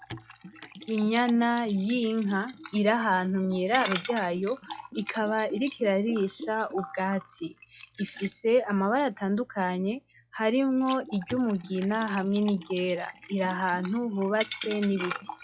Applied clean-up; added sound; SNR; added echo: classical method log-MMSE.